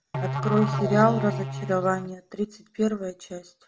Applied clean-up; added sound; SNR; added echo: none; Musical instrument; 3 dB; none.